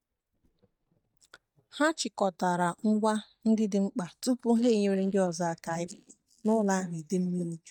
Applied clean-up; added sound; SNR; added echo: neural mask model DeepFilterNet 3.